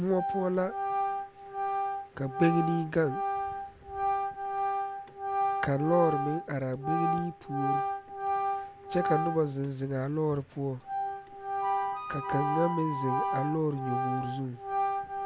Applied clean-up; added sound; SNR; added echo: none; Wind instrument, woodwind instrument + Organ; 0 dB; none.